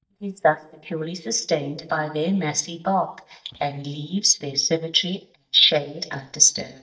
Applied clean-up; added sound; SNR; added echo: neural mask model DeepFilterNet 3.